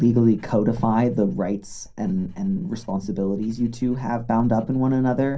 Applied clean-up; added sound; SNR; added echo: none; Writing; 17 dB; reverberation time 0.3 s.